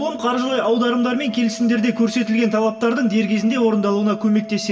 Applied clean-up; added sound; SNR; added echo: none; Organ; 16 dB; reverberation time 0.7 s.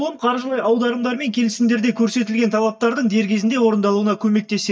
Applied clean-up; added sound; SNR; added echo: neural mask model DeepFilterNet 3.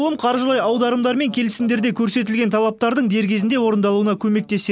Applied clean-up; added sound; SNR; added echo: none; none; none; none.